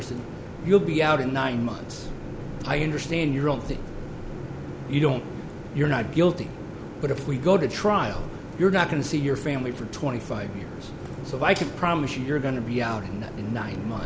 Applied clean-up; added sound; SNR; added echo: none; none; none; none.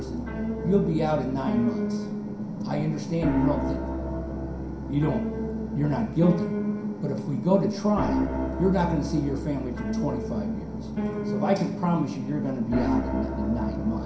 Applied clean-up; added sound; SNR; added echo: none; Piano; 3 dB; reverberation time 0.5 s.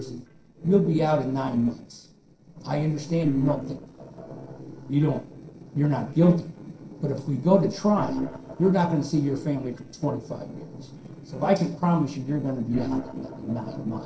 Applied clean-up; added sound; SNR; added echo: neural separator model SepFormer DNS4.